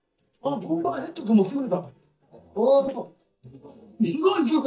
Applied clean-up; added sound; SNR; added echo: neural mask model DeepFilterNet 3.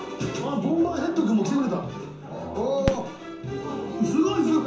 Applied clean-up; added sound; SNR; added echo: none; Fireworks; 14 dB; reverberation time 0.6 s.